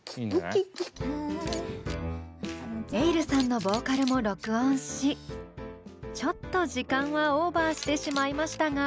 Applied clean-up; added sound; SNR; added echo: none; Camera; 20 dB; none.